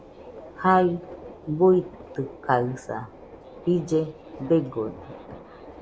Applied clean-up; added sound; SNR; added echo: none; Subway, metro, underground; 17 dB; none.